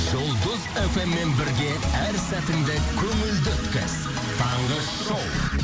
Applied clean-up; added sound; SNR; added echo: none; none; none; none.